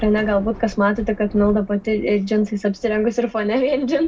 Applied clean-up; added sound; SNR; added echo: none; Thunder / Rain; 18 dB; reverberation time 0.2 s.